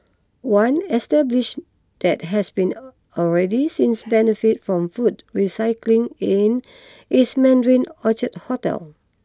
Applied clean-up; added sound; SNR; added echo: none; none; none; none.